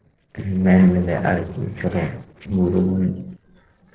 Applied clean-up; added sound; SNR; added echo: neural separator model SepFormer DNS4.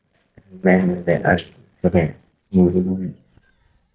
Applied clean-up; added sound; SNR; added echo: neural mask model DeepFilterNet 3.